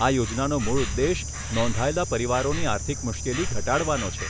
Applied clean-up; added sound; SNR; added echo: none; Insect; 3 dB; none.